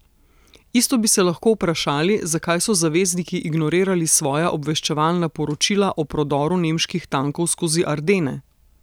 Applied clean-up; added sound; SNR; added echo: none; none; none; none.